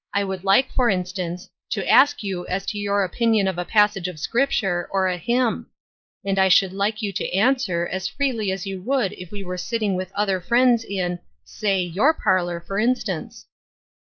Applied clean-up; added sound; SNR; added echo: neural mask model Resemble Enhance denoiser.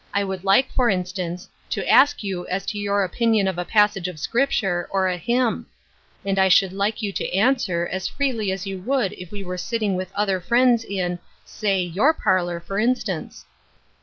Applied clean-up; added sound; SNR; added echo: none; none; none; none.